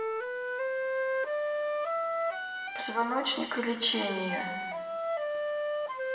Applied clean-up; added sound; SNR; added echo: none; Wind instrument, woodwind instrument; -3 dB; reverberation time 1.3 s.